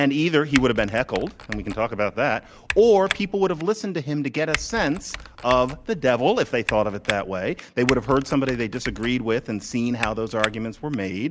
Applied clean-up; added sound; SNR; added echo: none; Typing; 11 dB; none.